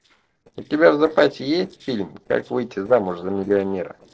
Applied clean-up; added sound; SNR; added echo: neural separator model SepFormer DNS4.